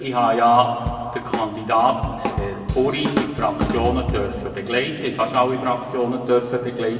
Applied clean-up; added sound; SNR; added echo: none; Drum / Drum kit; 6 dB; reverberation time 2.1 s.